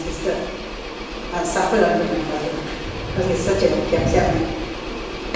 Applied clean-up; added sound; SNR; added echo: none; Engine; 12 dB; reverberation time 1.1 s.